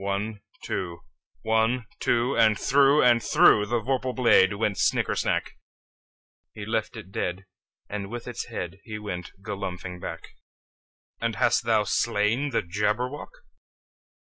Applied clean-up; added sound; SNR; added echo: none; none; none; none.